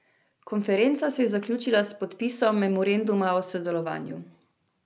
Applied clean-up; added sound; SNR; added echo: none; none; none; none.